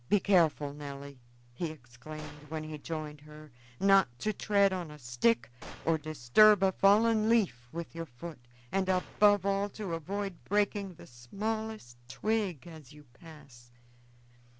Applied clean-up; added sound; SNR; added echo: none; Gunshot, gunfire; 19 dB; none.